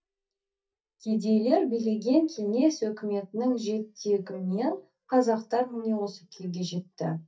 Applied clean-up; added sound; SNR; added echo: neural mask model DeepFilterNet 3.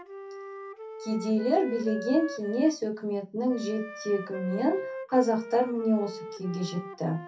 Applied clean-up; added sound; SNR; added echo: none; Wind instrument, woodwind instrument; 12 dB; reverberation time 0.3 s.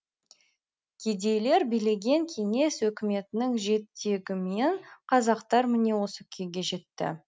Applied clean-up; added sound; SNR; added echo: none; none; none; none.